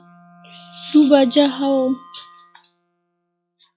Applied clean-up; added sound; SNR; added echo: classical method log-MMSE.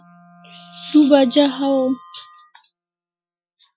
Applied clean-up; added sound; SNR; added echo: classical method Wiener filter.